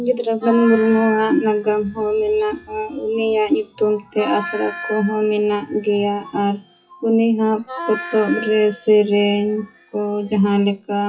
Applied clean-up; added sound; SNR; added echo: classical method WPE with log-MMSE.